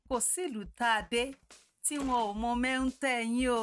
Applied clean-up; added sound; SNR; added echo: neural mask model RNNoise.